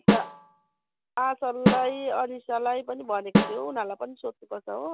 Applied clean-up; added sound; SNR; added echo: none; Snare drum; -2 dB; none.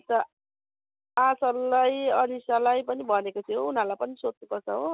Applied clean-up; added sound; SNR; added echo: none; none; none; none.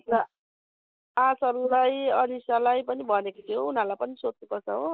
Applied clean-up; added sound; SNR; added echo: neural mask model Resemble Enhance denoiser.